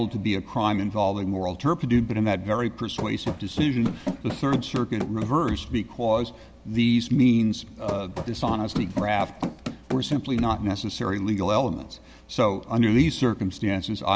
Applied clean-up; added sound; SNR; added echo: none; Run; 8 dB; none.